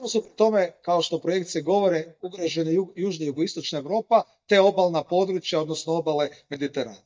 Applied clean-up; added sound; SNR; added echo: neural mask model DeepFilterNet 3.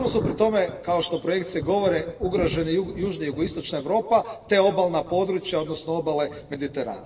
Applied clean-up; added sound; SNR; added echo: none; Thunder; 13 dB; reverberation time 1.7 s.